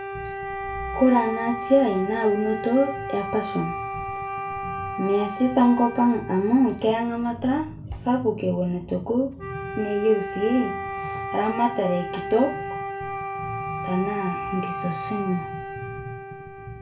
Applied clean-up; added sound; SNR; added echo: none; Wind instrument, woodwind instrument; 8 dB; reverberation time 0.3 s.